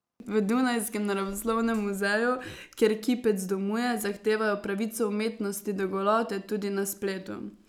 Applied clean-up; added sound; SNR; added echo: none; none; none; none.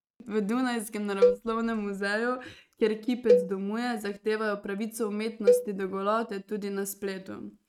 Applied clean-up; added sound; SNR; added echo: neural mask model RNNoise.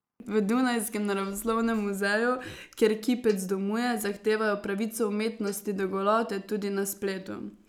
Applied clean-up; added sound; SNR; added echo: neural mask model Resemble Enhance denoiser.